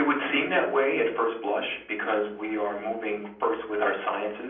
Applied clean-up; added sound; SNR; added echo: none; none; none; reverberation time 0.6 s.